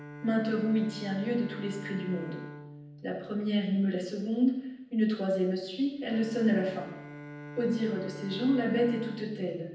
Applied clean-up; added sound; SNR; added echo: none; Bowed string instrument; 15 dB; reverberation time 0.9 s.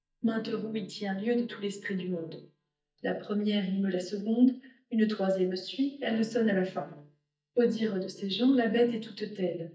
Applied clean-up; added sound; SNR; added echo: neural mask model DeepFilterNet 3.